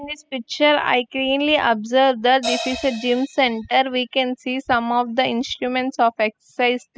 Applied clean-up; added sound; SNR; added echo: classical method spectral subtraction.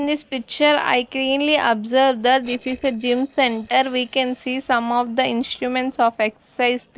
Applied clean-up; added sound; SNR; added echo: neural separator model SepFormer DNS4.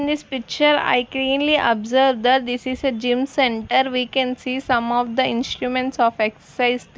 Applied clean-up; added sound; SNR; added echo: none; none; none; none.